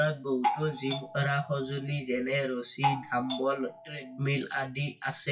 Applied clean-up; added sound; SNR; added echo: classical method WPE with log-MMSE.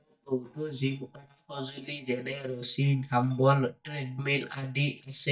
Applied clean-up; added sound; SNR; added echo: neural mask model DeepFilterNet 3.